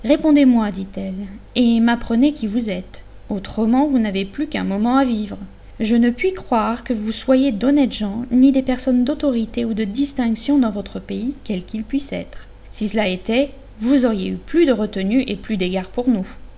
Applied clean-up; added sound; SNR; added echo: none; none; none; none.